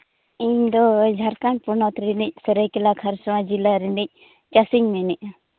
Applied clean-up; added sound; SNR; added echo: none; none; none; none.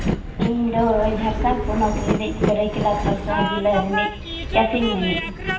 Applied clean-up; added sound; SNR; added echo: none; Train; 2 dB; reverberation time 0.9 s.